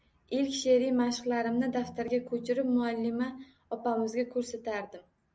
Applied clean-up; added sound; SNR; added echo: none; none; none; none.